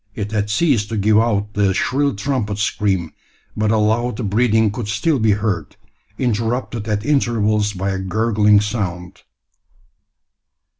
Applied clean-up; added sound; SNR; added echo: none; none; none; none.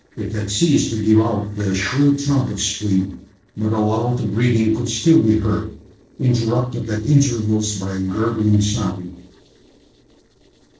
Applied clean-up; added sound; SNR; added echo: neural separator model SepFormer DNS4.